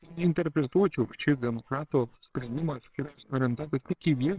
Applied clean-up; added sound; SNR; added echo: neural separator model SepFormer WHAMR!.